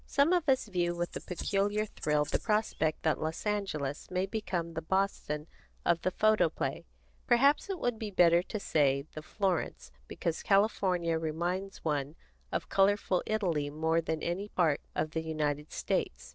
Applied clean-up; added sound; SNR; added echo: neural separator model SepFormer DNS4.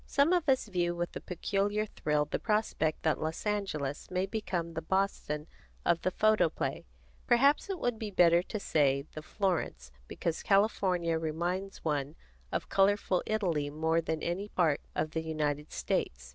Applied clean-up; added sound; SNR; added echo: none; none; none; none.